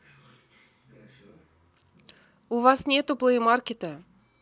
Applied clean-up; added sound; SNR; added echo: none; none; none; none.